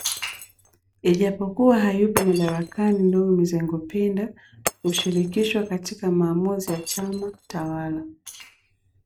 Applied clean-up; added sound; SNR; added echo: neural mask model RNNoise.